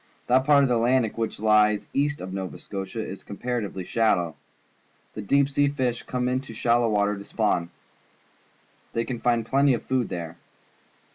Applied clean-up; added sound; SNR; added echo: none; none; none; none.